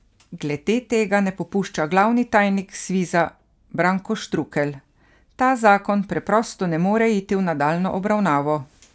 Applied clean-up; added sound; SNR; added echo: none; none; none; none.